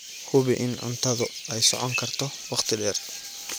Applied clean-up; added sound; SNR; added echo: none; none; none; none.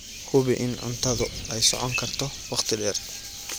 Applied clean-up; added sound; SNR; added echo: none; Wind; 16 dB; none.